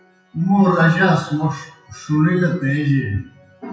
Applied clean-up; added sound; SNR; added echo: classical method WPE with log-MMSE.